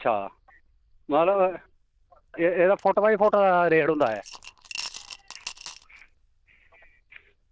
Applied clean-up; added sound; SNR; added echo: neural diffusion model UNIVERSE++.